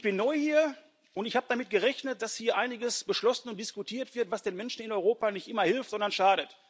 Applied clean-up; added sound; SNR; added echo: none; none; none; none.